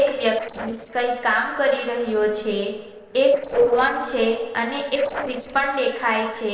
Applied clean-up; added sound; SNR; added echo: neural separator model SepFormer DNS4.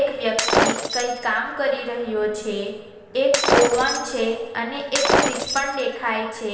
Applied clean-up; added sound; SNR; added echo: none; Shatter; 0 dB; reverberation time 0.9 s.